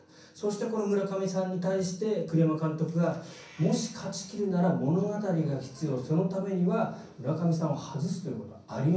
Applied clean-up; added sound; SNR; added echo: none; none; none; reverberation time 0.6 s.